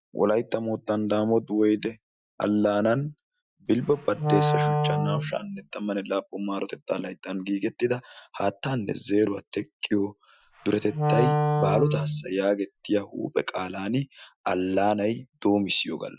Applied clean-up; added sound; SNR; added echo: classical method Wiener filter.